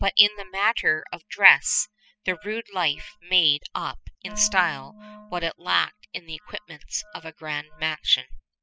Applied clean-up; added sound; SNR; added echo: classical method spectral subtraction.